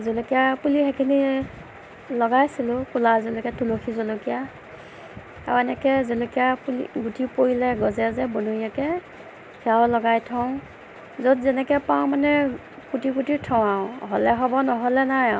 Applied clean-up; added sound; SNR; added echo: none; none; none; none.